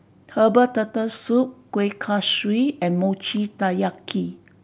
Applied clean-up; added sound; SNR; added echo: none; none; none; none.